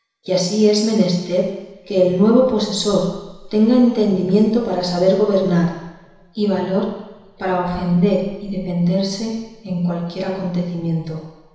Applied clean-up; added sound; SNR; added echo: none; none; none; reverberation time 1.0 s.